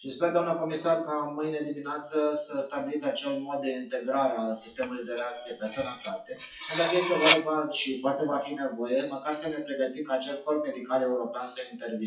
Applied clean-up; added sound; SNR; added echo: classical method WPE with log-MMSE.